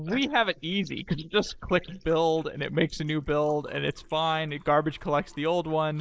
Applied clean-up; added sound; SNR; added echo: neural mask model Resemble Enhance denoiser.